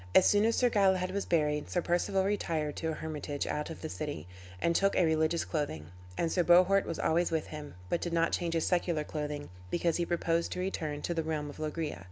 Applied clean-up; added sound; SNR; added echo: none; none; none; none.